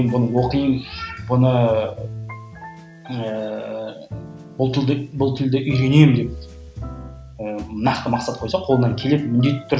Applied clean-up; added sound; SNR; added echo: none; none; none; none.